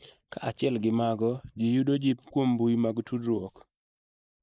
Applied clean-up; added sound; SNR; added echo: neural mask model Resemble Enhance denoiser.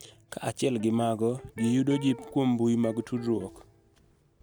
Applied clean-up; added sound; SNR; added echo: none; Electric guitar; 19 dB; none.